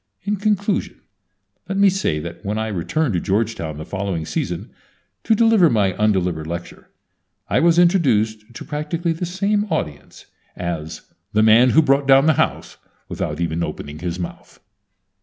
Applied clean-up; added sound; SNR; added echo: none; none; none; none.